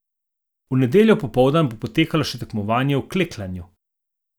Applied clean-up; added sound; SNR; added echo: none; none; none; none.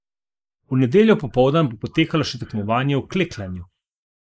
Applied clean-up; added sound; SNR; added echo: neural mask model Resemble Enhance denoiser.